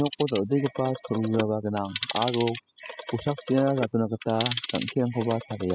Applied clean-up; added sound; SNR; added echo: classical method spectral subtraction.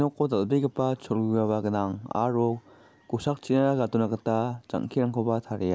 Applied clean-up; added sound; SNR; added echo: none; none; none; none.